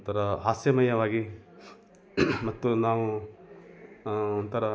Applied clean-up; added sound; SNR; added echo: none; none; none; none.